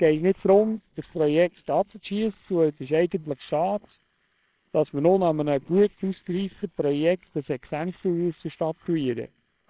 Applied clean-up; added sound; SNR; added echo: neural separator model SepFormer WHAMR!.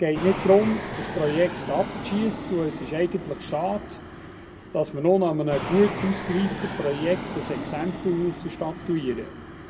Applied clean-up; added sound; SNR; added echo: none; Fixed-wing aircraft, airplane; 9 dB; reverberation time 1.3 s.